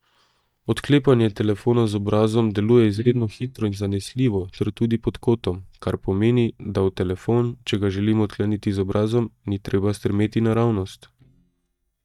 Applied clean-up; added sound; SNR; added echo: neural mask model DeepFilterNet 3.